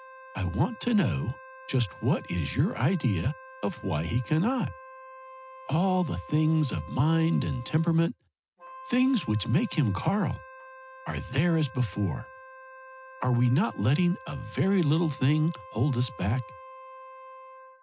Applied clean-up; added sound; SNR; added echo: none; Wind instrument, woodwind instrument; 18 dB; none.